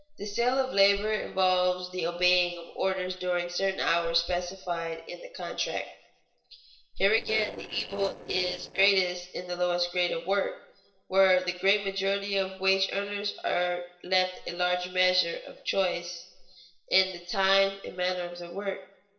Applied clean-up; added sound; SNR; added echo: neural separator model SepFormer DNS4.